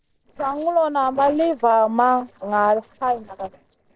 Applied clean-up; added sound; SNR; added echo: neural separator model SepFormer DNS4.